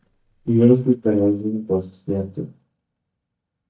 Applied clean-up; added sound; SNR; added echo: neural mask model DeepFilterNet 3.